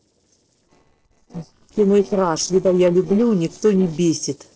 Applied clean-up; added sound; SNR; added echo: neural separator model SepFormer DNS4.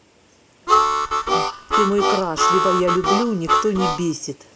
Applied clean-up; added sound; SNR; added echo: none; Harmonica; -4 dB; none.